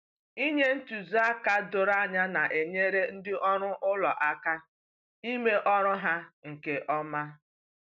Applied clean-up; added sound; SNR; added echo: none; none; none; none.